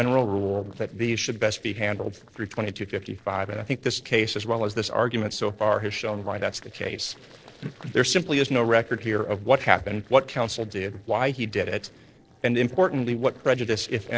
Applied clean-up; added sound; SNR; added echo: neural separator model SepFormer DNS4.